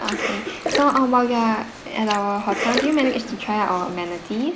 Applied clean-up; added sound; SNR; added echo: none; Cough + Splash, splatter; 8 dB; none.